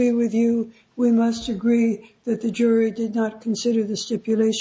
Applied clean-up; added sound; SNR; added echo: none; none; none; none.